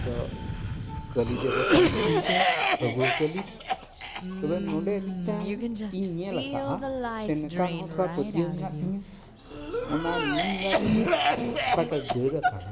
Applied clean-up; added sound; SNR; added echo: none; Cough; -3 dB; none.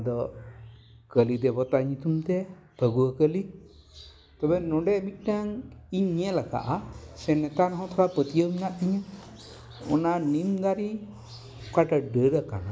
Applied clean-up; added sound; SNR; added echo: none; none; none; none.